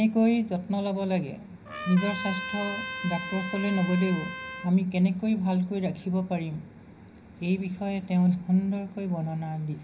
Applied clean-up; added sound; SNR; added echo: none; Trumpet; 9 dB; reverberation time 0.5 s.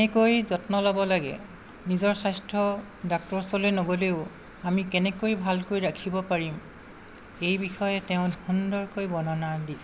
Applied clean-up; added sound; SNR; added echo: none; none; none; none.